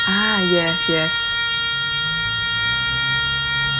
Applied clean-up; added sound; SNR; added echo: none; Trumpet; -5 dB; none.